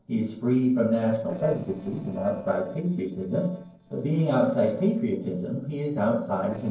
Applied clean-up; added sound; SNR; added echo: neural separator model SepFormer DNS4.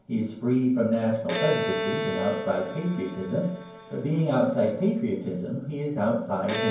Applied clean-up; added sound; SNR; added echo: none; Bowed string instrument; 8 dB; reverberation time 0.9 s.